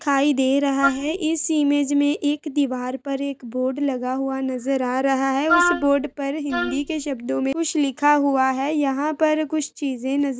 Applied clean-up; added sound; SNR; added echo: neural mask model DeepFilterNet 3.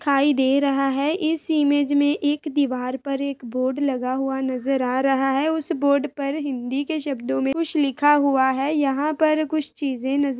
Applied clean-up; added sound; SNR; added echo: none; none; none; none.